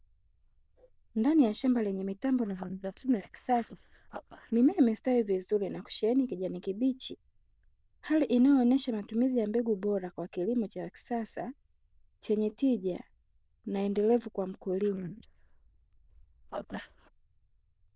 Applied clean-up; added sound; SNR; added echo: neural diffusion model UNIVERSE++.